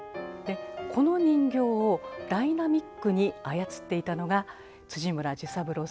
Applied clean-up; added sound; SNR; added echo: none; none; none; none.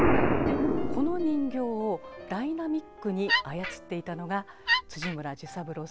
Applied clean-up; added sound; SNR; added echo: none; Explosion + Wood; -3 dB; none.